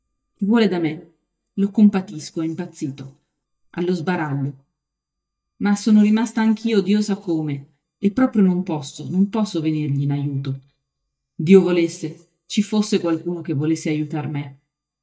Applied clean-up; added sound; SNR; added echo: neural mask model DeepFilterNet 3.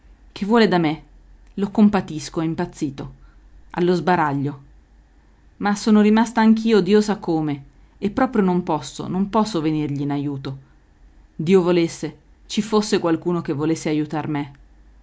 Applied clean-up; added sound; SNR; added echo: none; none; none; none.